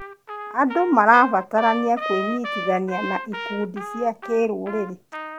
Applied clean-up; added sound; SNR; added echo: none; Trumpet; 10 dB; none.